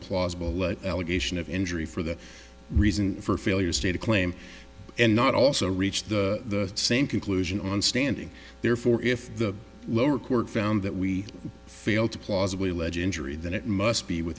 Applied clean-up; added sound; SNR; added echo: none; none; none; none.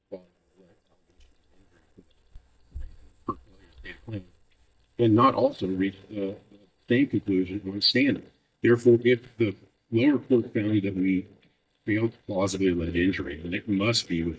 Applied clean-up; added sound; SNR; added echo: neural mask model DeepFilterNet 3.